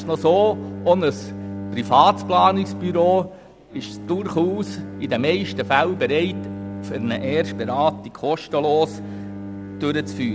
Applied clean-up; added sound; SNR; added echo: none; Bowed string instrument; 10 dB; none.